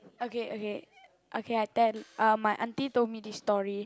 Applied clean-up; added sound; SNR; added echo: none; none; none; none.